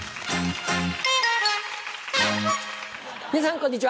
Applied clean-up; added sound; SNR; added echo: none; none; none; none.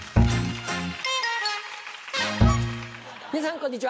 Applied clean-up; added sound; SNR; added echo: none; Bowed string instrument; -4 dB; none.